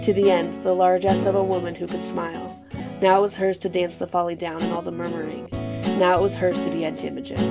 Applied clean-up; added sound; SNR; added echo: none; Guitar; 7 dB; none.